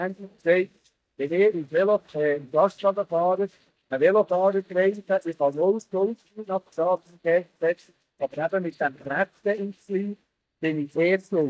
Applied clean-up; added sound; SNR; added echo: neural mask model DeepFilterNet 3.